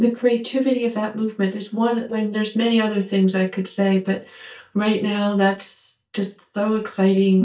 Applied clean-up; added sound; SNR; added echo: neural mask model DeepFilterNet 3.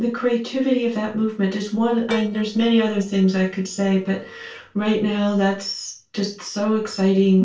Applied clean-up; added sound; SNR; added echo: neural separator model SepFormer DNS4.